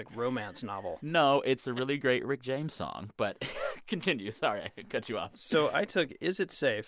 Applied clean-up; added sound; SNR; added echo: none; none; none; none.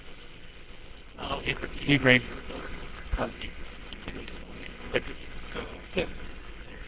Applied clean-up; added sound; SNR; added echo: neural separator model SepFormer WHAMR!.